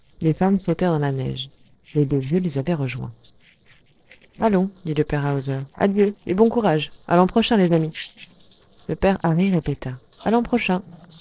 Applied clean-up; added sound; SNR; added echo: neural separator model SepFormer DNS4.